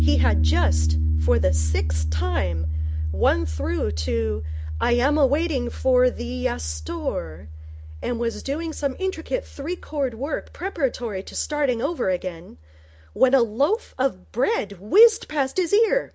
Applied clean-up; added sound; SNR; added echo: none; Piano; 3 dB; none.